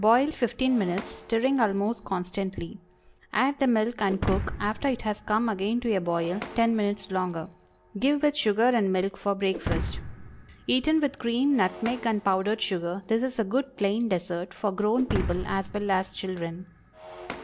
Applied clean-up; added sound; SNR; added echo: none; Shatter; 12 dB; none.